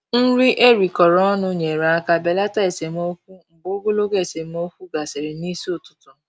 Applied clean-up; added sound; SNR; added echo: none; none; none; none.